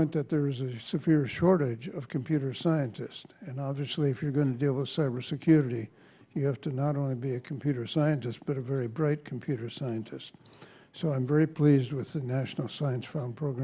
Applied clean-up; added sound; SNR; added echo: none; none; none; none.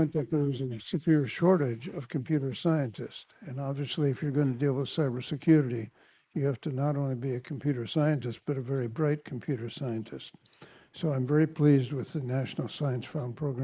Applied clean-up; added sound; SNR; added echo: neural mask model Resemble Enhance denoiser.